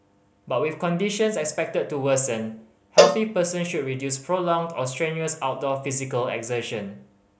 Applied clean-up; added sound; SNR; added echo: none; Cowbell; -2 dB; none.